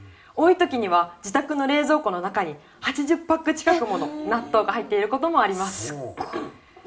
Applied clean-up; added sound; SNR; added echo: none; none; none; reverberation time 0.5 s.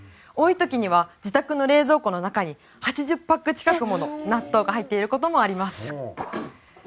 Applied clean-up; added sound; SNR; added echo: none; none; none; none.